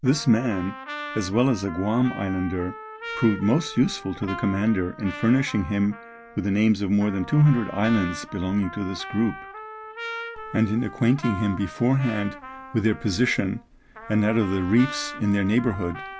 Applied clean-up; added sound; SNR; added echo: none; Trumpet; 14 dB; none.